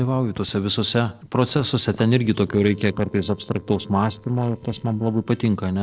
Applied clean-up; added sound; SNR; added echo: neural separator model SepFormer DNS4.